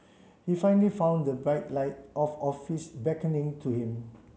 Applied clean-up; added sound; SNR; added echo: none; none; none; none.